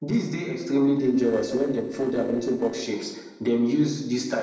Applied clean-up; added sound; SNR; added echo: neural separator model SepFormer DNS4.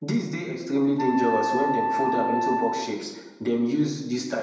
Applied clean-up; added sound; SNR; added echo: none; Wind instrument, woodwind instrument; 3 dB; reverberation time 0.9 s.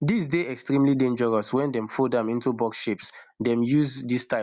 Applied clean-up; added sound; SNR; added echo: none; none; none; none.